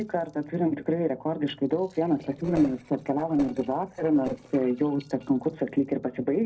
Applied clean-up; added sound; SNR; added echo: neural separator model SepFormer DNS4.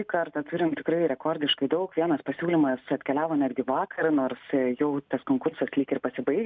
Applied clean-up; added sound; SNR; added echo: none; none; none; none.